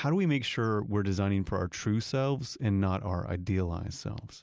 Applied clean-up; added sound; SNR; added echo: none; none; none; none.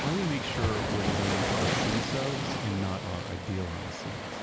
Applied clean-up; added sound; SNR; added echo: none; Waves, surf; -2 dB; none.